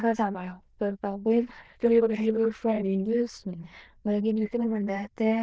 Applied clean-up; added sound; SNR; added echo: neural diffusion model UNIVERSE++.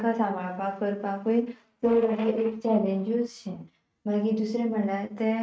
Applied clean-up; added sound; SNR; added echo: neural mask model RNNoise.